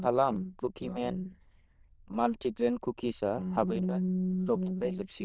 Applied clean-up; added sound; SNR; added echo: neural diffusion model UNIVERSE++.